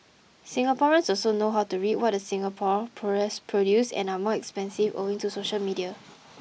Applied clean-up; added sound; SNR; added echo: none; none; none; none.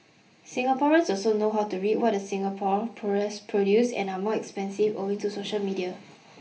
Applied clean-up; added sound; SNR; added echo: none; none; none; reverberation time 0.3 s.